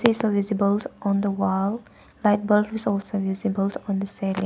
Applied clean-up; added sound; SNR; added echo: none; none; none; none.